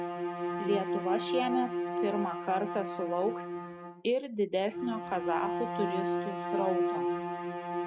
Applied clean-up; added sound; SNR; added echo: none; Bowed string instrument; 0 dB; none.